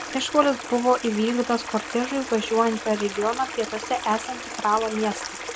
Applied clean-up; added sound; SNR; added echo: none; Stream; 10 dB; none.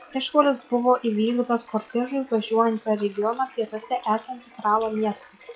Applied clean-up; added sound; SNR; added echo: classical method log-MMSE.